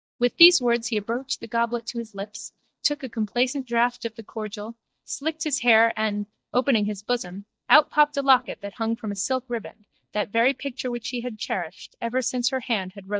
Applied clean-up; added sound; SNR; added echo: neural mask model DeepFilterNet 3.